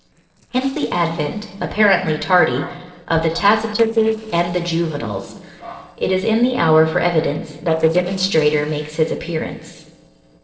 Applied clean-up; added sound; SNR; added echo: neural separator model SepFormer DNS4.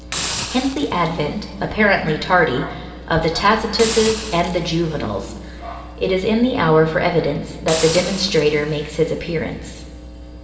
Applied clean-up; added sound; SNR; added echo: none; Hiss; 12 dB; reverberation time 2.9 s.